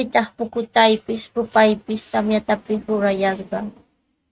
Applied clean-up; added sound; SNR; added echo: neural mask model RNNoise.